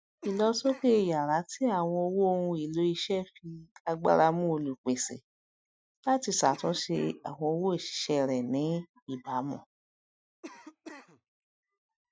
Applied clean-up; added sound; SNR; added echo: classical method Wiener filter.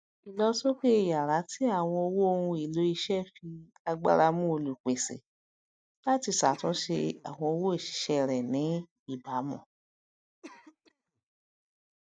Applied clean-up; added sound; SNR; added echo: neural mask model DeepFilterNet 3.